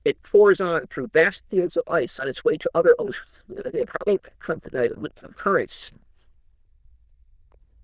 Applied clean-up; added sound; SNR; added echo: neural diffusion model UNIVERSE++.